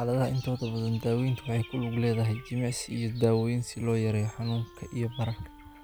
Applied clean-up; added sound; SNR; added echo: none; Bird / Dog + Wind instrument, woodwind instrument; 19 dB; none.